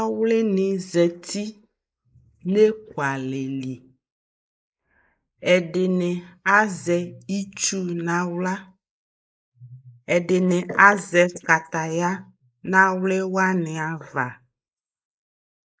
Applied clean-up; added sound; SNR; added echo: neural mask model Resemble Enhance denoiser.